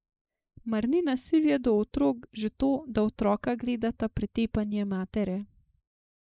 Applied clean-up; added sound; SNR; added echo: neural mask model Resemble Enhance denoiser.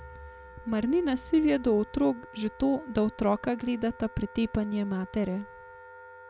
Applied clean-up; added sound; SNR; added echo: none; Wind instrument, woodwind instrument; 19 dB; none.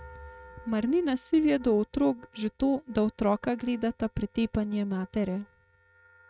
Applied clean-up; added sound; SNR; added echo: neural mask model RNNoise.